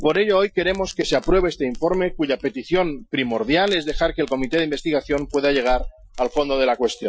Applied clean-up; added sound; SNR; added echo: classical method Wiener filter.